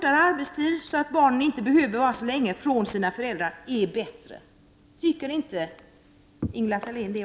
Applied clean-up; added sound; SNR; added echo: none; none; none; none.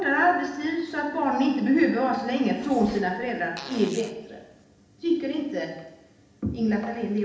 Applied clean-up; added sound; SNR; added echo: none; Fart; 18 dB; reverberation time 0.8 s.